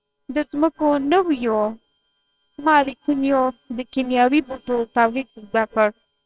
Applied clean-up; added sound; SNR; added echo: neural separator model SepFormer WHAMR!.